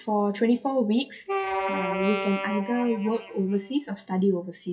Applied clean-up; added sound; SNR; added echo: classical method WPE with log-MMSE.